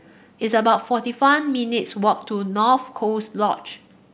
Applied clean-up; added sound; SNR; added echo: none; none; none; none.